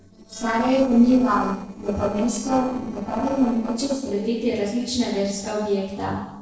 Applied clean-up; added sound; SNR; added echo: neural separator model SepFormer DNS4.